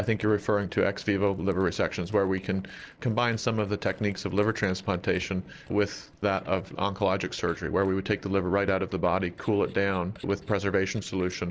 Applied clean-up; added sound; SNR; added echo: neural separator model SepFormer DNS4.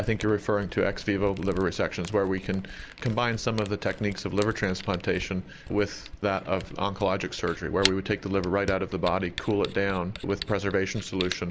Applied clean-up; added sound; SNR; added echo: none; Camera; 13 dB; none.